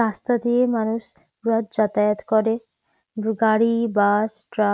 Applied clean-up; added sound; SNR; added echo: none; none; none; none.